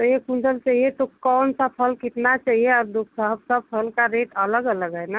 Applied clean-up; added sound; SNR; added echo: none; none; none; none.